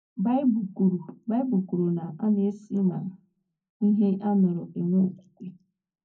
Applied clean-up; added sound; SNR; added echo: none; none; none; reverberation time 0.3 s.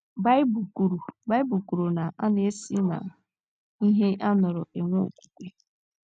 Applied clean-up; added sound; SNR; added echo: none; none; none; none.